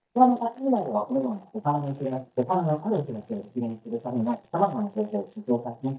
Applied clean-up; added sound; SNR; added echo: neural mask model DeepFilterNet 3.